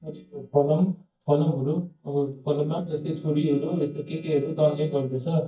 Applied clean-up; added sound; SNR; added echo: neural mask model DeepFilterNet 3.